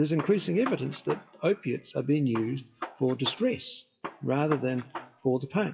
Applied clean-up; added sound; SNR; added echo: classical method WPE with log-MMSE.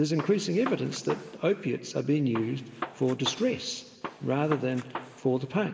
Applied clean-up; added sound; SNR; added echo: none; Gunshot, gunfire; 13 dB; reverberation time 2.0 s.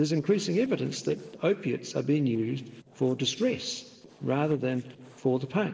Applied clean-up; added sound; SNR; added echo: neural separator model SepFormer DNS4.